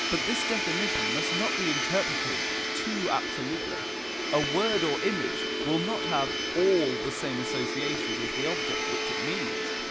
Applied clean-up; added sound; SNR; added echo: none; Domestic sounds, home sounds; -1 dB; none.